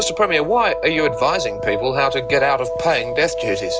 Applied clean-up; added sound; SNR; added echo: none; none; none; none.